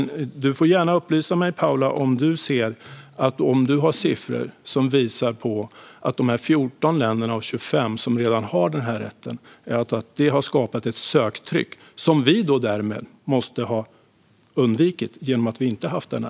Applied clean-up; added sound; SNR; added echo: none; none; none; none.